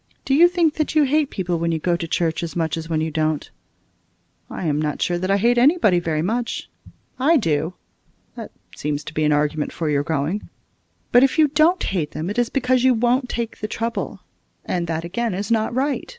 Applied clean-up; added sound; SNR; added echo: none; none; none; none.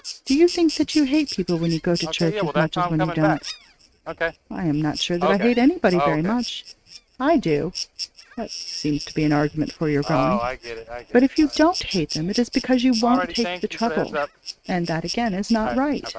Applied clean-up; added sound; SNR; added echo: neural mask model RNNoise.